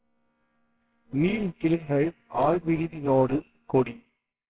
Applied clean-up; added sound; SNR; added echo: neural separator model SepFormer WHAMR!.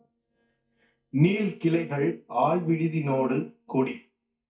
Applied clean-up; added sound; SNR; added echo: neural mask model DeepFilterNet 3.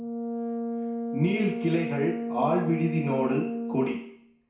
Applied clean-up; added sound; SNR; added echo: none; Brass instrument; 3 dB; reverberation time 0.6 s.